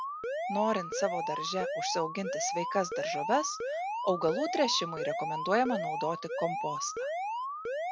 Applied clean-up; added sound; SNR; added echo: none; Alarm; 1 dB; none.